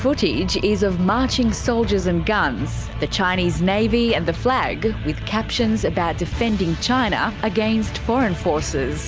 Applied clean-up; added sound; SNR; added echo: none; none; none; none.